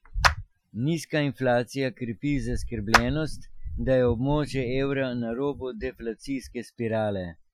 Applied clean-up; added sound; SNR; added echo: classical method Wiener filter.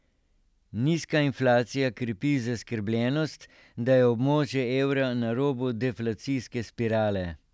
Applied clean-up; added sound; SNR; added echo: none; none; none; none.